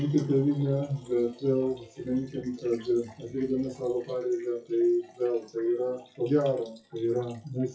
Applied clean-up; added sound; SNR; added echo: classical method WPE with log-MMSE.